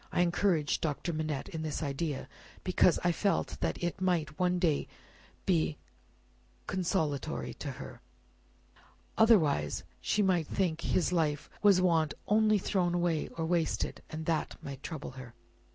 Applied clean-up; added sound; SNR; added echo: none; none; none; none.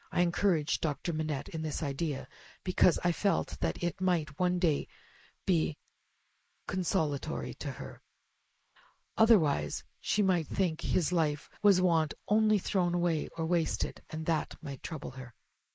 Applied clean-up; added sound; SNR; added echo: neural mask model Resemble Enhance denoiser.